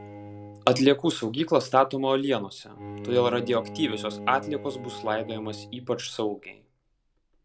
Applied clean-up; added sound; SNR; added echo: none; Bowed string instrument; 15 dB; none.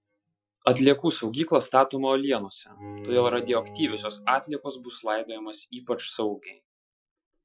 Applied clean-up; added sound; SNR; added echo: classical method Wiener filter.